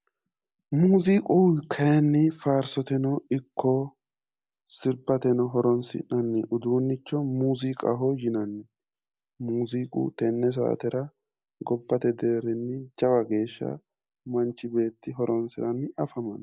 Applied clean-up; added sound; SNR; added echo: none; none; none; none.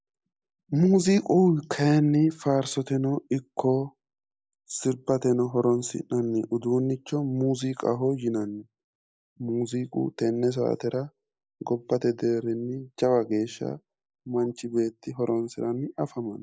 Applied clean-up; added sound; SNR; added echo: neural mask model Resemble Enhance denoiser.